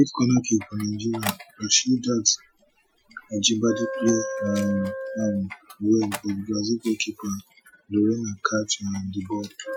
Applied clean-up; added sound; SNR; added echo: classical method Wiener filter.